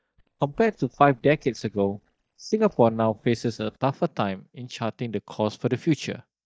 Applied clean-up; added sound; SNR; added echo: neural mask model DeepFilterNet 3.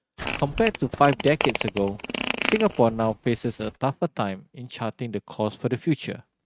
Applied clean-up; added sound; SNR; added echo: neural mask model RNNoise.